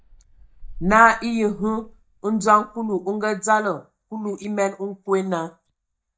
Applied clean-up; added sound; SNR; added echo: neural mask model DeepFilterNet 3.